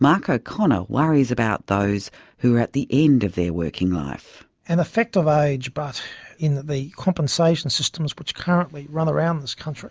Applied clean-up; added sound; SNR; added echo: none; none; none; none.